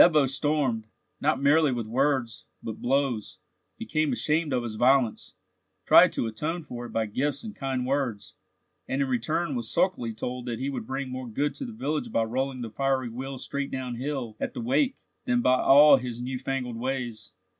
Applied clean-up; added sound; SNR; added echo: none; none; none; none.